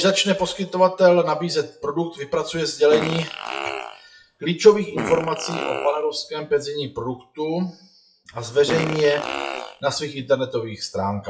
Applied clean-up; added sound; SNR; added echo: classical method WPE with log-MMSE.